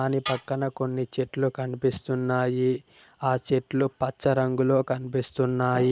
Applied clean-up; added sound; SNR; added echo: none; Tools; 17 dB; none.